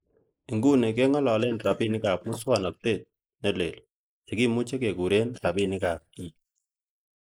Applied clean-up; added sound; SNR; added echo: neural mask model Resemble Enhance denoiser.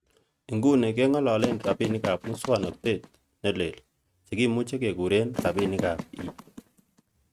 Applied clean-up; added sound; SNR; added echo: neural mask model RNNoise.